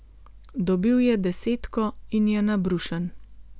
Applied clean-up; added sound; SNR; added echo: none; none; none; none.